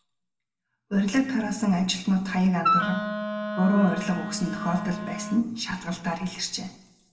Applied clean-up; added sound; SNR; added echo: none; Wind instrument, woodwind instrument; 3 dB; reverberation time 0.7 s.